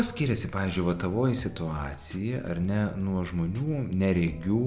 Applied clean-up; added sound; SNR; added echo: none; none; none; none.